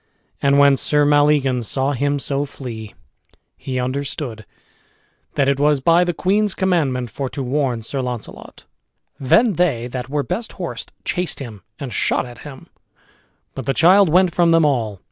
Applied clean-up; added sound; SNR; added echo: none; none; none; none.